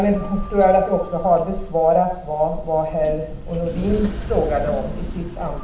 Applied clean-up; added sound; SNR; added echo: none; Sliding door; 12 dB; reverberation time 0.6 s.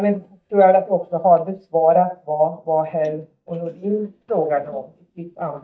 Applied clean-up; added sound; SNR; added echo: neural mask model DeepFilterNet 3.